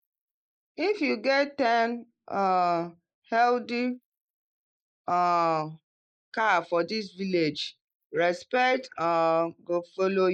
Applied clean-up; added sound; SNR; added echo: neural mask model Resemble Enhance denoiser.